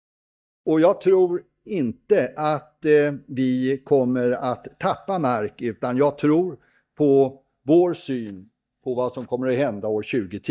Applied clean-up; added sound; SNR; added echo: neural mask model DeepFilterNet 3.